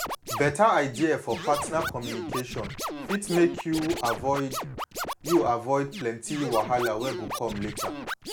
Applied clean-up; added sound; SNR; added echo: none; Scratching (performance technique); 8 dB; none.